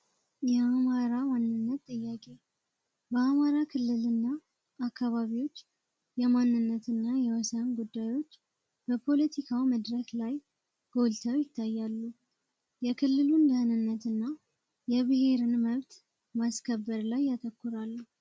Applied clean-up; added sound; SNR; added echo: none; none; none; none.